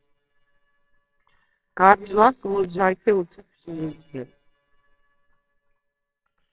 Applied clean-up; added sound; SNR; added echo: neural separator model SepFormer WHAMR!.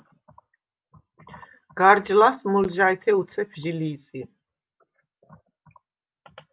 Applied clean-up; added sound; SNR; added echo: none; none; none; none.